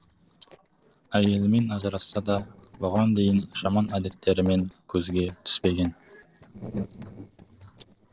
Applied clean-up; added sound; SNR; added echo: neural separator model SepFormer DNS4.